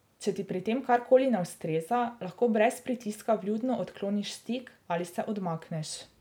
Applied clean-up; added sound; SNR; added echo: none; none; none; none.